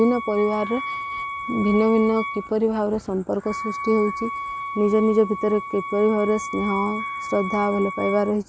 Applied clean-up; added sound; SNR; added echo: none; Wind instrument, woodwind instrument; 9 dB; none.